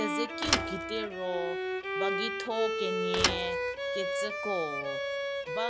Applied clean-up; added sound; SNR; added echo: none; Bowed string instrument + Thump, thud; -4 dB; none.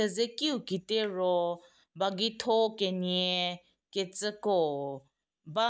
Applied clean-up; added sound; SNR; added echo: none; none; none; none.